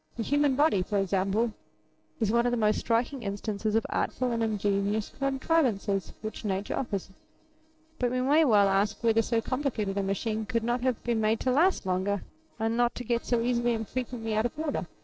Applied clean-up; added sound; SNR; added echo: neural separator model SepFormer DNS4.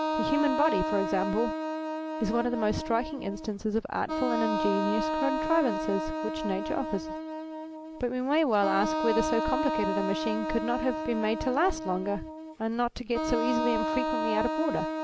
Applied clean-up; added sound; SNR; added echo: none; Wind instrument, woodwind instrument; 2 dB; none.